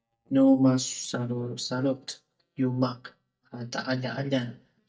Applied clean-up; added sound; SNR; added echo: neural mask model DeepFilterNet 3.